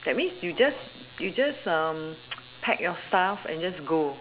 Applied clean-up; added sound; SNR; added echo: none; none; none; none.